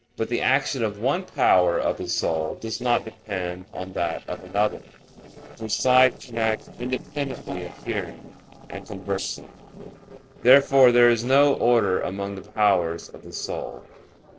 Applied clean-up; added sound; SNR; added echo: neural separator model SepFormer DNS4.